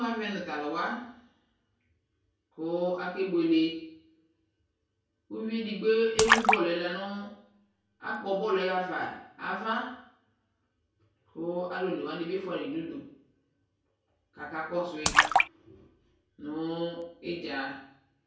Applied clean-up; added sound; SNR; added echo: none; Splash, splatter; -4 dB; reverberation time 0.6 s.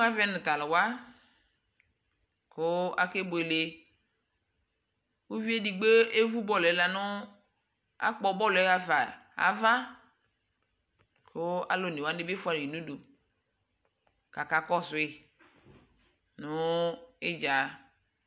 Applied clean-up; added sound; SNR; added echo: none; none; none; none.